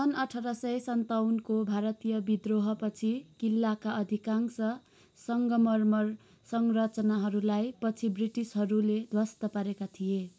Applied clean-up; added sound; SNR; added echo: none; none; none; none.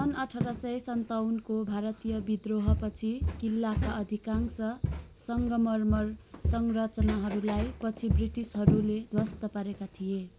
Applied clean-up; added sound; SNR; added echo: none; Walk, footsteps; 3 dB; none.